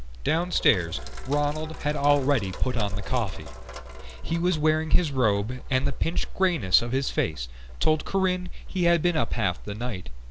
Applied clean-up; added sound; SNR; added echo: none; Sink (filling or washing); 16 dB; none.